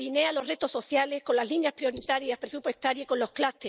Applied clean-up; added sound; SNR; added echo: neural mask model Resemble Enhance denoiser.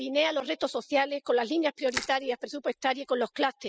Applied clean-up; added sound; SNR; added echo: classical method spectral subtraction.